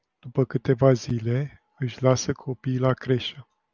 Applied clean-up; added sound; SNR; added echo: none; none; none; none.